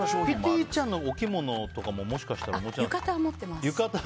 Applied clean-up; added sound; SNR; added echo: none; Livestock, farm animals, working animals; 20 dB; none.